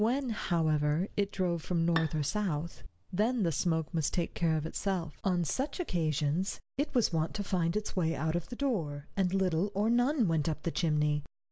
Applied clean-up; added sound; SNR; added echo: none; Bowed string instrument; 15 dB; none.